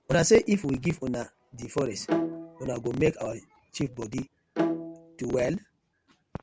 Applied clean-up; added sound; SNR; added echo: none; Bowed string instrument; 4 dB; none.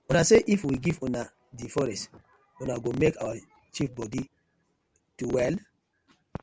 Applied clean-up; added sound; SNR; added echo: none; none; none; none.